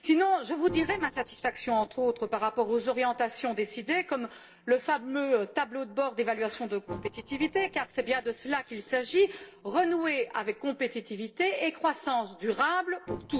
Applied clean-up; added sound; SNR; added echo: neural separator model SepFormer DNS4.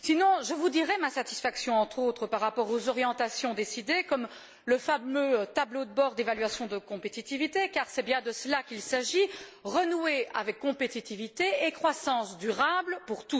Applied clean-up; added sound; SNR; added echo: none; none; none; none.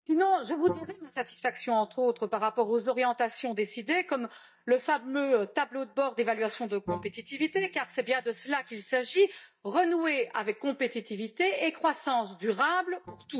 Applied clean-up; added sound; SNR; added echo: neural mask model DeepFilterNet 3.